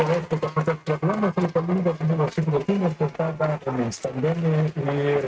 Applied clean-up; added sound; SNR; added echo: neural mask model RNNoise.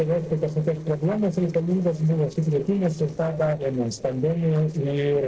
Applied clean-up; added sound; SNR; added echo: neural separator model SepFormer DNS4.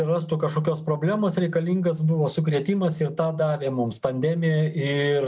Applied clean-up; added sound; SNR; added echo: none; none; none; none.